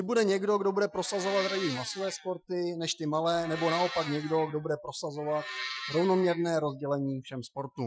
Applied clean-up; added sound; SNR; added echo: classical method Wiener filter.